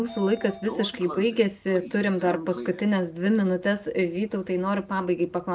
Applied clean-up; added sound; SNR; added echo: none; Sliding door / Train; 16 dB; none.